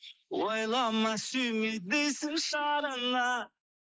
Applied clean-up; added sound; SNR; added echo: neural mask model Resemble Enhance denoiser.